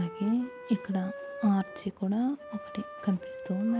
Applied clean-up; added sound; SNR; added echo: none; Wind instrument, woodwind instrument; 13 dB; none.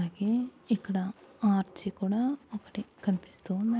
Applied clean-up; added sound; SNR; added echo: none; none; none; none.